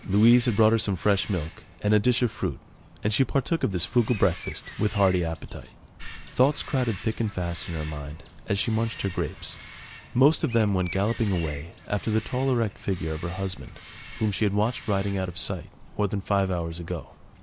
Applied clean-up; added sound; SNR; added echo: none; Bird vocalization, bird call, bird song + Bird; 18 dB; none.